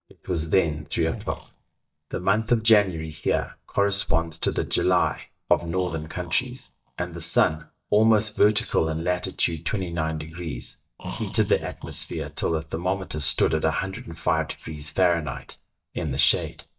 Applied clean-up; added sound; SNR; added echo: neural mask model DeepFilterNet 3.